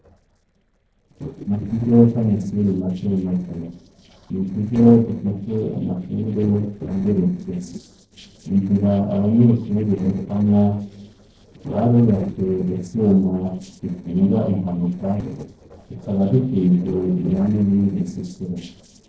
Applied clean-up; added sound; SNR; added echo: neural separator model SepFormer DNS4.